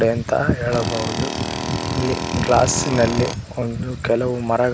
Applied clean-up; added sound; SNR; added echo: none; Tools; 6 dB; none.